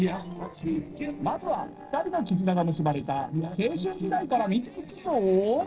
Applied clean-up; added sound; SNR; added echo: neural separator model SepFormer DNS4.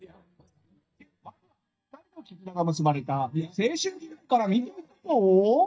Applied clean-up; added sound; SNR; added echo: neural mask model DeepFilterNet 3.